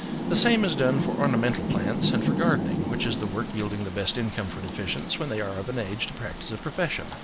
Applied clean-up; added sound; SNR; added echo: none; Rain; 1 dB; none.